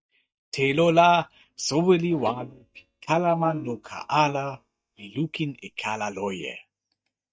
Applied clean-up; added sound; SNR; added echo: neural mask model DeepFilterNet 3.